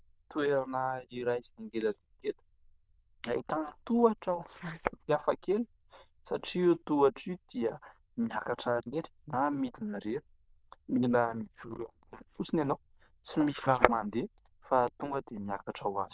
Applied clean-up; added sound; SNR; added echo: neural diffusion model UNIVERSE++.